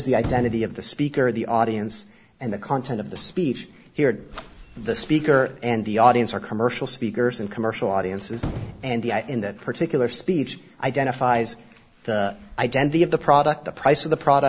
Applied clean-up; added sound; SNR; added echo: none; Squeak / Slam / Wood; 18 dB; none.